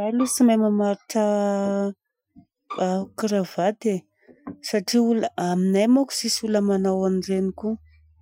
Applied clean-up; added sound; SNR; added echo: classical method Wiener filter.